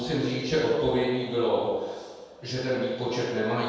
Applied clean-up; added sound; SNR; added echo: none; none; none; reverberation time 1.2 s.